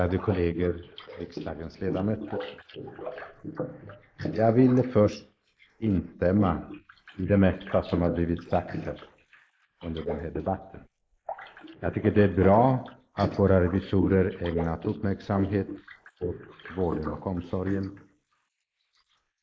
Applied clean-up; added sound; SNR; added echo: neural mask model Resemble Enhance denoiser.